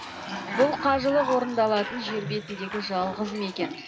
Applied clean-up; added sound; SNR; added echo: none; Cough; 8 dB; reverberation time 0.2 s.